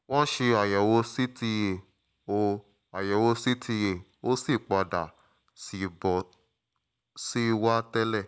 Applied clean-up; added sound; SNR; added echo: none; none; none; none.